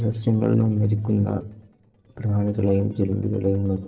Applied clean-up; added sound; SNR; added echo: neural separator model SepFormer DNS4.